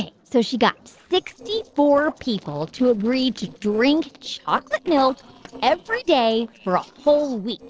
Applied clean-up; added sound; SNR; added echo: neural separator model SepFormer DNS4.